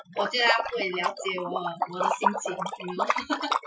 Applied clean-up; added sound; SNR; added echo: classical method Wiener filter.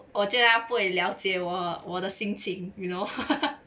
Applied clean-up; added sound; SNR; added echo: none; none; none; none.